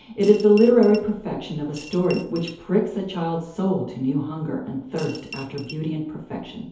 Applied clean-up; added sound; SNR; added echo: none; Coin (dropping) / Glass; 19 dB; reverberation time 2.2 s.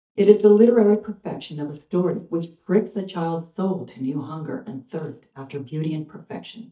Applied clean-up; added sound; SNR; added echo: neural mask model DeepFilterNet 3.